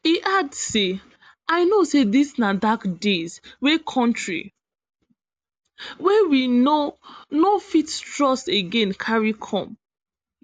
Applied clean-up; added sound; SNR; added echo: none; none; none; none.